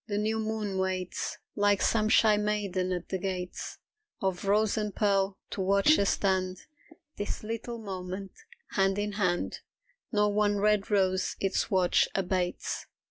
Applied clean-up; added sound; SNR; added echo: none; Guitar; 9 dB; none.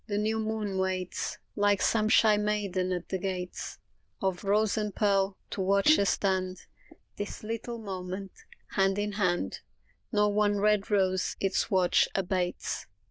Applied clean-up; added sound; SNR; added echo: neural diffusion model UNIVERSE++.